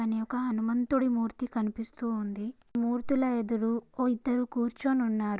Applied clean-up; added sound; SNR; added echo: none; none; none; none.